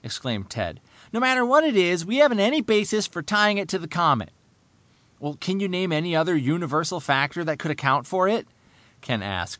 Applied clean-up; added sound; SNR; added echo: none; none; none; none.